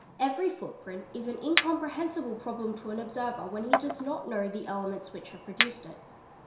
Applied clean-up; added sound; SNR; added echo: none; Chink, clink; 2 dB; reverberation time 0.7 s.